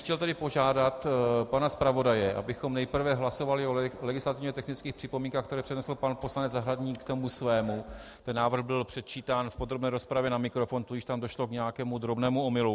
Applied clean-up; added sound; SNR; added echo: none; none; none; none.